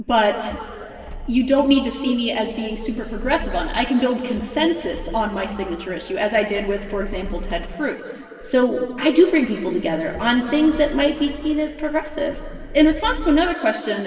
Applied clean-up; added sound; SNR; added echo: none; Motor vehicle (road); 13 dB; reverberation time 2.5 s.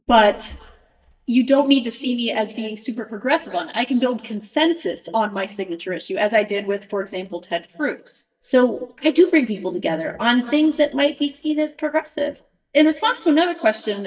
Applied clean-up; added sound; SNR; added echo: neural mask model DeepFilterNet 3.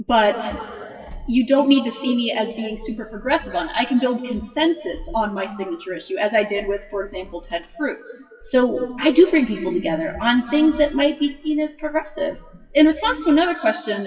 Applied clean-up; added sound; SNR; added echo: classical method WPE with log-MMSE.